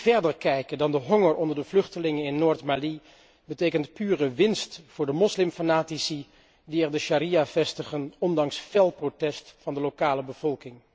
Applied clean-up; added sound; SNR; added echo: none; none; none; none.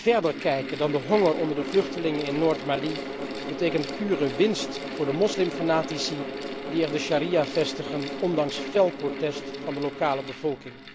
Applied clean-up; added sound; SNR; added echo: none; Mechanical fan; 7 dB; none.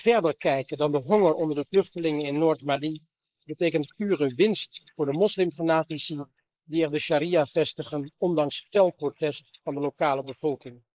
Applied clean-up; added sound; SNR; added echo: neural mask model Resemble Enhance denoiser.